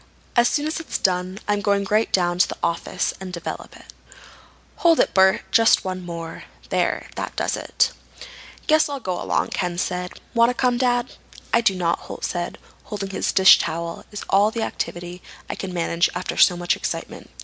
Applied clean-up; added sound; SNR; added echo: none; none; none; none.